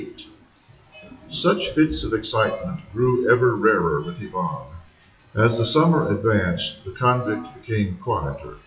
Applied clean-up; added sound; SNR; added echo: classical method WPE with log-MMSE.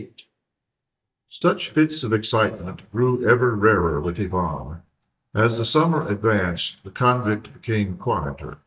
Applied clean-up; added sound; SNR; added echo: neural mask model DeepFilterNet 3.